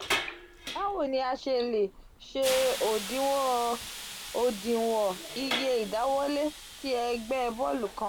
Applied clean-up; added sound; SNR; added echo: none; Hiss; 9 dB; none.